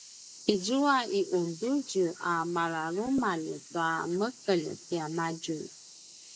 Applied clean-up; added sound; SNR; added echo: neural mask model Resemble Enhance denoiser.